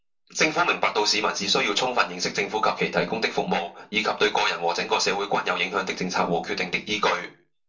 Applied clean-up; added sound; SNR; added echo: none; none; none; reverberation time 0.2 s.